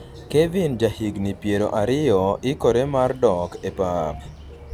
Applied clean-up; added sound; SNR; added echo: none; Bird; 20 dB; none.